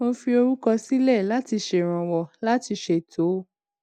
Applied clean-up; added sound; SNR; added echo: none; none; none; none.